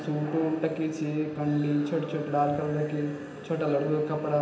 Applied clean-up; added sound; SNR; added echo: none; none; none; reverberation time 0.8 s.